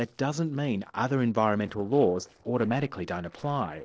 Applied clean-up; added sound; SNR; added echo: neural separator model SepFormer DNS4.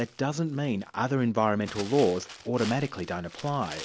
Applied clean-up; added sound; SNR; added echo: none; Crumpling, crinkling; 17 dB; none.